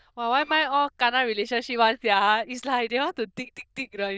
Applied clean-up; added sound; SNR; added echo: neural diffusion model UNIVERSE++.